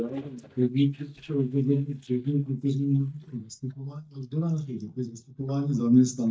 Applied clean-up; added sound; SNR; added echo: neural mask model DeepFilterNet 3.